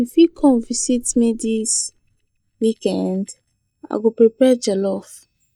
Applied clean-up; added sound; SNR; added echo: neural mask model DeepFilterNet 3.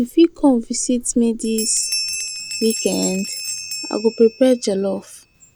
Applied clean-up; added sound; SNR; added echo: none; Bell; 10 dB; none.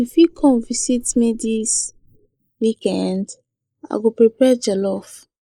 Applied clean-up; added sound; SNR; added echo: neural mask model Resemble Enhance denoiser.